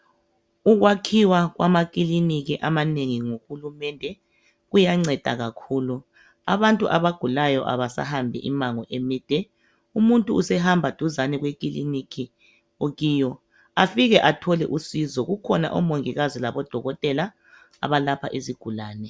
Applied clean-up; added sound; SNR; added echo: none; none; none; none.